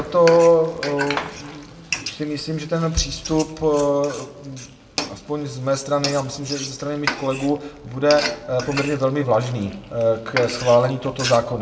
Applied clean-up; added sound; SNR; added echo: none; Frying (food); 11 dB; reverberation time 0.7 s.